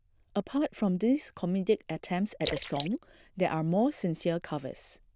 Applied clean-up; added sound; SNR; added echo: neural diffusion model UNIVERSE++.